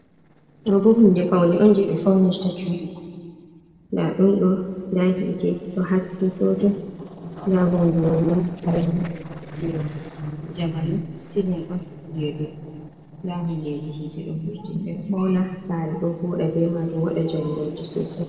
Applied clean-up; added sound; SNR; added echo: neural separator model SepFormer DNS4.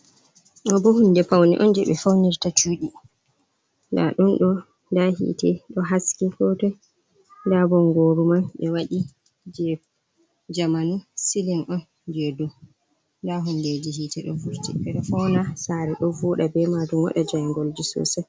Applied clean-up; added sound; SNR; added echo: none; none; none; none.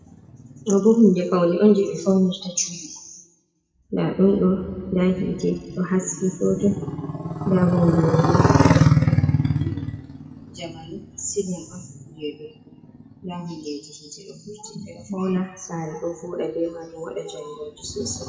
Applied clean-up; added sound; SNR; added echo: classical method WPE with log-MMSE.